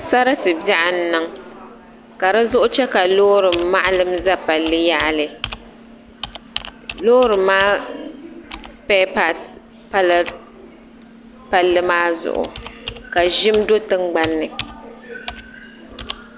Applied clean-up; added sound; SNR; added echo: none; Computer keyboard; 17 dB; none.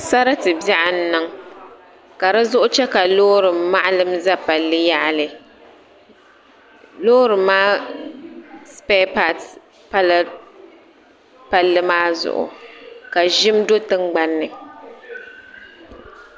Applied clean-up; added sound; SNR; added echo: none; none; none; none.